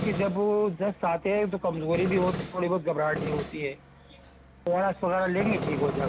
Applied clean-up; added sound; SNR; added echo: none; Tools; 8 dB; none.